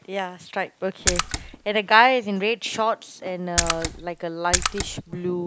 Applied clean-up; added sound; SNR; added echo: none; Splash, splatter; 2 dB; none.